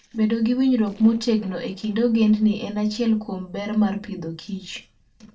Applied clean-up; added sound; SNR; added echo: neural separator model SepFormer DNS4.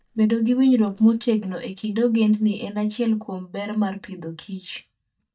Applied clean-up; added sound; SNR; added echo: neural mask model DeepFilterNet 3.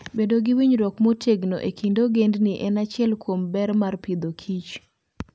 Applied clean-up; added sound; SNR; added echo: none; none; none; none.